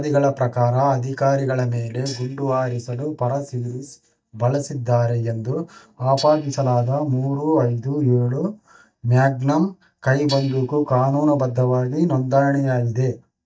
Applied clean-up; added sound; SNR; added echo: neural mask model DeepFilterNet 3.